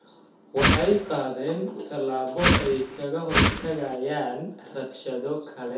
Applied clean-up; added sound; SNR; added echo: none; Whoosh, swoosh, swish; -5 dB; reverberation time 0.5 s.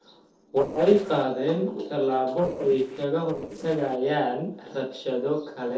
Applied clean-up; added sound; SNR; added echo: neural separator model SepFormer DNS4.